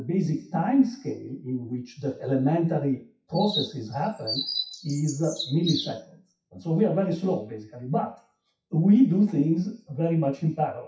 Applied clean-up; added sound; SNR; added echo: classical method WPE with log-MMSE.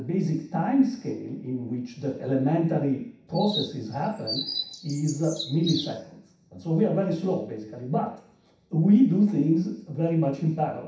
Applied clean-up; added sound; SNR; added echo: none; Chirp, tweet; 10 dB; reverberation time 0.7 s.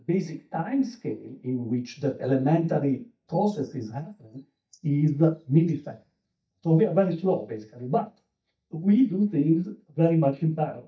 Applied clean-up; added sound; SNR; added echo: neural mask model DeepFilterNet 3.